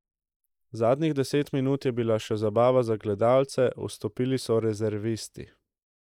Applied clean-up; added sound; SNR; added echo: neural mask model Resemble Enhance denoiser.